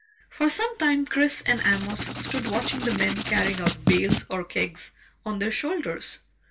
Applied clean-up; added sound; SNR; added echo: none; Writing; 3 dB; reverberation time 0.1 s.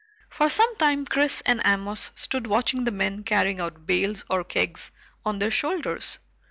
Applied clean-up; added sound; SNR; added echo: none; none; none; none.